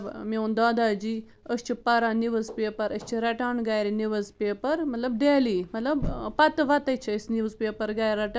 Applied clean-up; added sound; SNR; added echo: none; none; none; none.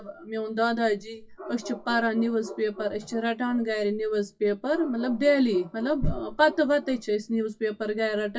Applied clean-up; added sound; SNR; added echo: classical method WPE with log-MMSE.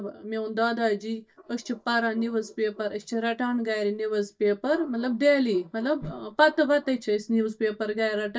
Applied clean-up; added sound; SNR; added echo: neural mask model DeepFilterNet 3.